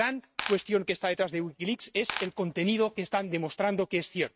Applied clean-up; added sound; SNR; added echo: neural mask model RNNoise.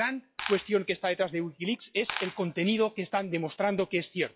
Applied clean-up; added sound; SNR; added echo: classical method log-MMSE.